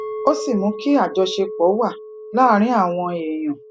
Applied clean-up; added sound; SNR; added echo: none; Chink, clink; 12 dB; none.